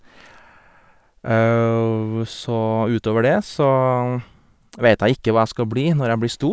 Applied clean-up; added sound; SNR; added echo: none; none; none; none.